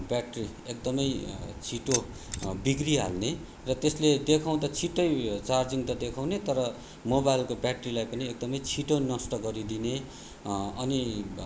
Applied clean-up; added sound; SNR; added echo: none; Keys jangling; 6 dB; none.